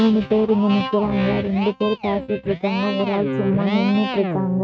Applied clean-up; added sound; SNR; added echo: neural mask model RNNoise.